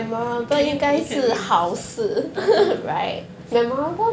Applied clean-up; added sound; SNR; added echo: none; none; none; none.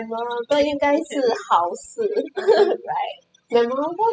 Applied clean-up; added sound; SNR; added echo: classical method spectral subtraction.